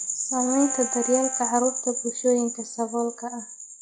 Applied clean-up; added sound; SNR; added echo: classical method log-MMSE.